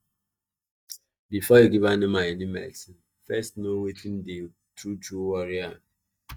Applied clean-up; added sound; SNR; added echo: neural mask model DeepFilterNet 3.